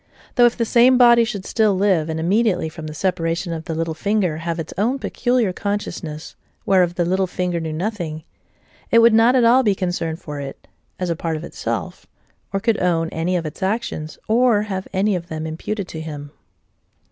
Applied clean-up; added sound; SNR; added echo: none; none; none; none.